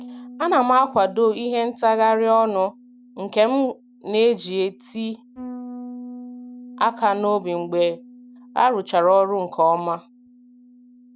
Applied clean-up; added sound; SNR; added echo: none; Bass guitar; 19 dB; none.